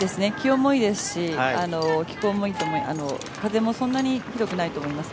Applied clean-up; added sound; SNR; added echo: none; Keys jangling; 19 dB; none.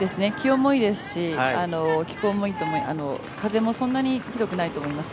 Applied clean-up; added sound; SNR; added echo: none; none; none; none.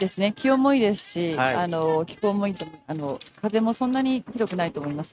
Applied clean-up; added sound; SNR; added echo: neural mask model RNNoise.